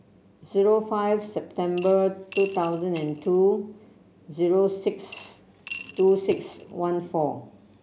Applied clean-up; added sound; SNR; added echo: none; Coin (dropping) / Glass; 16 dB; none.